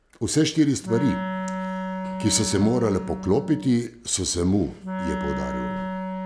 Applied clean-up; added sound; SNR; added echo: none; Wind instrument, woodwind instrument; 7 dB; none.